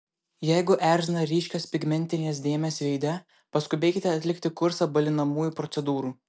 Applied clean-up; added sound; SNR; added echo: none; none; none; none.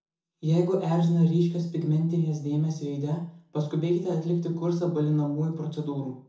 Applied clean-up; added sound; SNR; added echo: none; none; none; reverberation time 0.6 s.